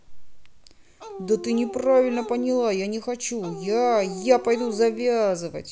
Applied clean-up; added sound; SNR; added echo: none; Dog; 12 dB; none.